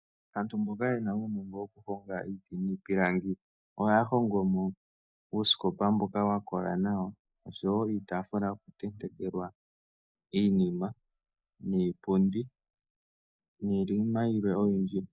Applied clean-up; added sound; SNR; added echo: neural mask model DeepFilterNet 3.